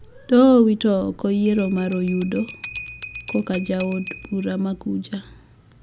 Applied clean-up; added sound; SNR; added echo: none; Bell; 18 dB; none.